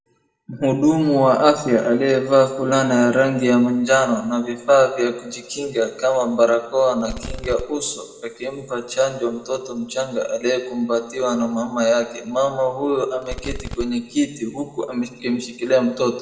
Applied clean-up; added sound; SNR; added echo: none; Fireworks; 12 dB; reverberation time 1.2 s.